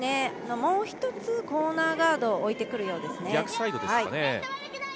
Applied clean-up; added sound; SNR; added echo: none; none; none; none.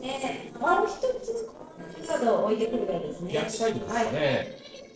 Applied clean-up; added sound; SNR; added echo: neural separator model SepFormer DNS4.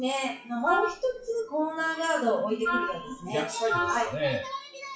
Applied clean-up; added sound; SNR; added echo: classical method WPE with log-MMSE.